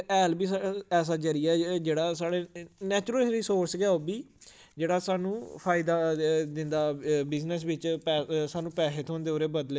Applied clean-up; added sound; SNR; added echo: none; none; none; none.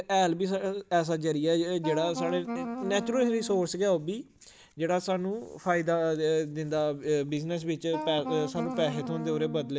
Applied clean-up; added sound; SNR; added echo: none; Wind instrument, woodwind instrument; 7 dB; none.